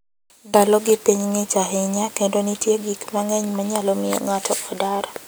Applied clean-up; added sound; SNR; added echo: none; none; none; none.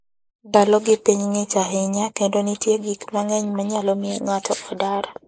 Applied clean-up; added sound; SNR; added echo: neural mask model Resemble Enhance denoiser.